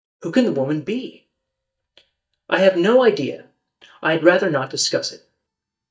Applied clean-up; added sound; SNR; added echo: neural mask model DeepFilterNet 3.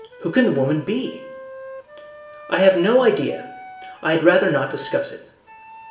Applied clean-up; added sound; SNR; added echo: none; Wind instrument, woodwind instrument; 19 dB; reverberation time 0.7 s.